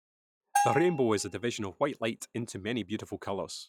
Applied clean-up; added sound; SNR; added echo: classical method log-MMSE.